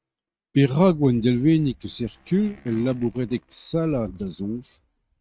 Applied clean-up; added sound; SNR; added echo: neural mask model RNNoise.